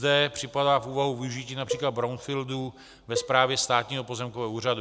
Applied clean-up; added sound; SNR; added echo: none; Cowbell; 11 dB; none.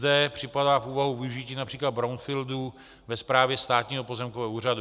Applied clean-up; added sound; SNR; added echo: none; none; none; none.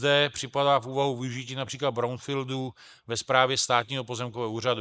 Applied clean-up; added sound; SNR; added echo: neural mask model Resemble Enhance denoiser.